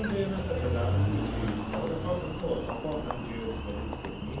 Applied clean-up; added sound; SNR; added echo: none; Engine; -1 dB; reverberation time 0.8 s.